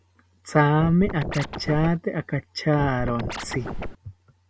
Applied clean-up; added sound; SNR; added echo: none; Scratching (performance technique); 7 dB; none.